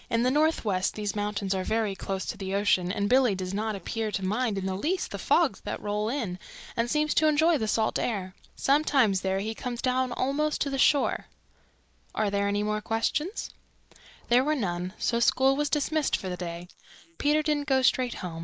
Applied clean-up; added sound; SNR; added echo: neural mask model Resemble Enhance denoiser.